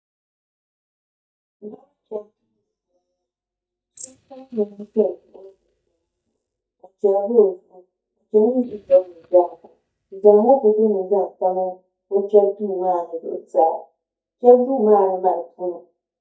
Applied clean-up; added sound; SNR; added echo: neural mask model DeepFilterNet 3.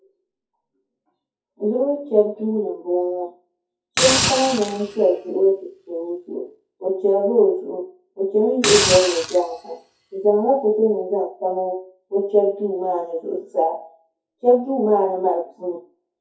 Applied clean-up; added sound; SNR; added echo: classical method WPE with log-MMSE.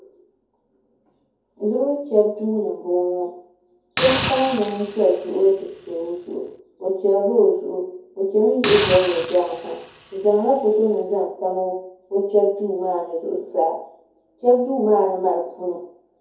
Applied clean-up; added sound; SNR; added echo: none; Hiss; 5 dB; reverberation time 0.6 s.